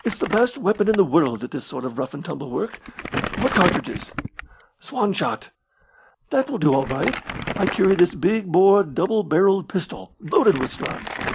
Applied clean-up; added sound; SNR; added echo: none; Crumpling, crinkling; 10 dB; none.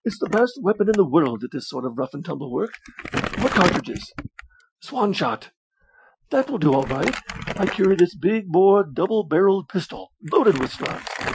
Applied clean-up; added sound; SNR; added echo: classical method Wiener filter.